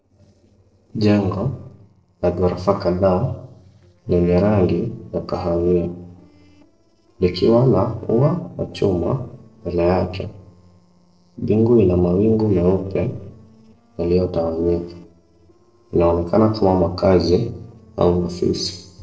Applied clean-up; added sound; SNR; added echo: neural separator model SepFormer DNS4.